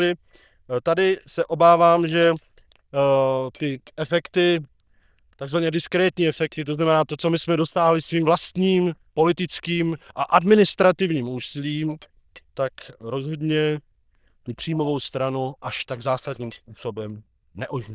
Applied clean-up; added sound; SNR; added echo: neural diffusion model UNIVERSE++.